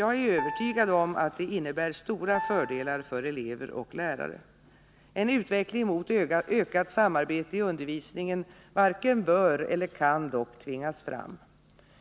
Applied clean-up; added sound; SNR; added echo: none; Piano; 10 dB; none.